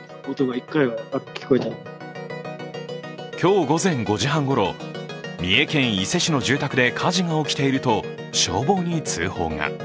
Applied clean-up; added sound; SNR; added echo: none; none; none; none.